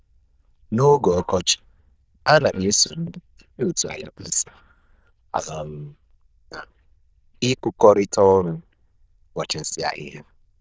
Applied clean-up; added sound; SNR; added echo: neural diffusion model UNIVERSE++.